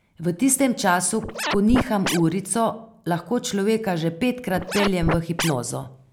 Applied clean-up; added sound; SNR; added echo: none; Scratching (performance technique); 5 dB; none.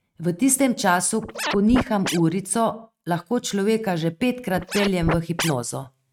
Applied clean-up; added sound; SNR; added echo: neural mask model RNNoise.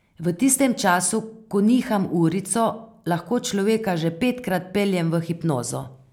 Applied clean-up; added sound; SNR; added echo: none; none; none; none.